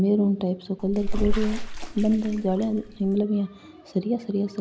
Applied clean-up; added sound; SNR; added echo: none; Bathtub (filling or washing) / Water / Splash, splatter; 2 dB; none.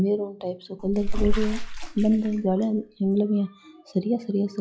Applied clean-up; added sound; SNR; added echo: classical method log-MMSE.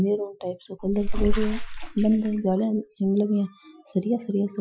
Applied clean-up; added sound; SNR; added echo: classical method Wiener filter.